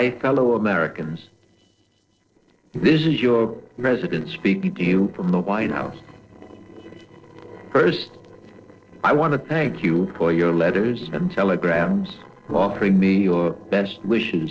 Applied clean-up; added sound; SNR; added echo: neural separator model SepFormer DNS4.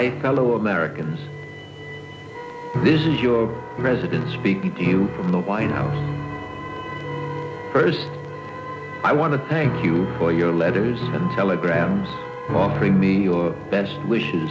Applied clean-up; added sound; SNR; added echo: none; Piano; 7 dB; none.